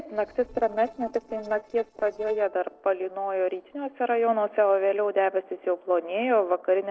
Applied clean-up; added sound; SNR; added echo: neural separator model SepFormer DNS4.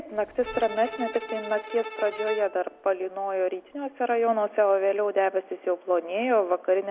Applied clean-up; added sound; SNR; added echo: none; Bowed string instrument; 12 dB; none.